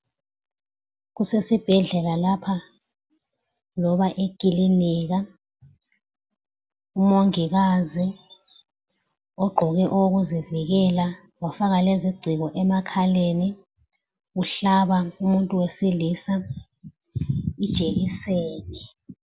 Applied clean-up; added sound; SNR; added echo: none; none; none; none.